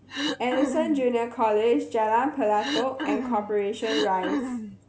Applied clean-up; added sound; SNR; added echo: none; Cough; 5 dB; none.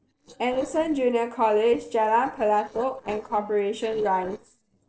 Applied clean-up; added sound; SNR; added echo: neural separator model SepFormer DNS4.